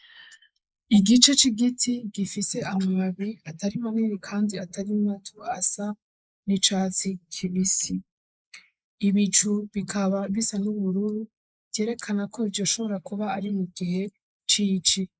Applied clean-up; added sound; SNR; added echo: neural mask model Resemble Enhance denoiser.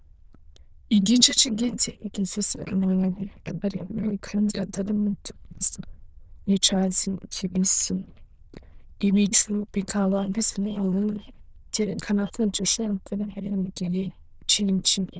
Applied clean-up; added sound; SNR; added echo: neural diffusion model UNIVERSE++.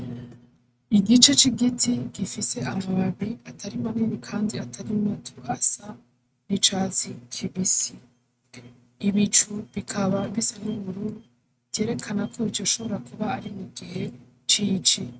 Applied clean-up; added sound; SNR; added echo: neural mask model RNNoise.